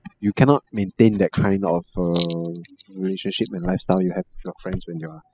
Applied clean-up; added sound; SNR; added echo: classical method spectral subtraction.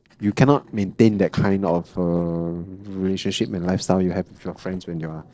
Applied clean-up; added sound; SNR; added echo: neural separator model SepFormer DNS4.